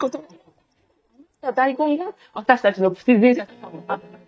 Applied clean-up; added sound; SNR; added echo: neural mask model DeepFilterNet 3.